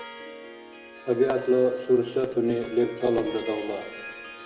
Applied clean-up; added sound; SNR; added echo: none; Harp; 15 dB; reverberation time 1.8 s.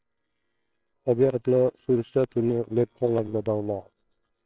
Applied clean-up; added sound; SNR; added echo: neural separator model SepFormer WHAMR!.